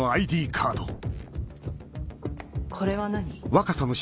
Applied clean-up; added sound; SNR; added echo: none; none; none; none.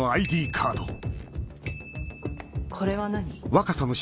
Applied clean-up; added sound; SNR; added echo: none; Bicycle bell; 17 dB; none.